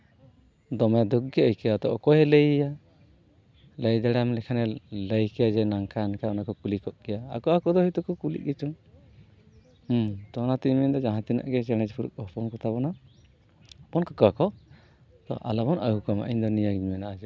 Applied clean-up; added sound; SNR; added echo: none; none; none; none.